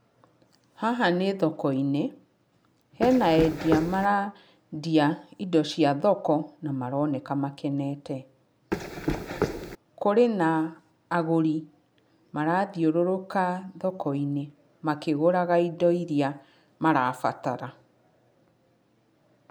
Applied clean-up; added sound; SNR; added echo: none; Run; 4 dB; none.